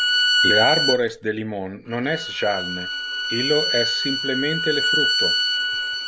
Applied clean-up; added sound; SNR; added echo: none; Bowed string instrument; -3 dB; none.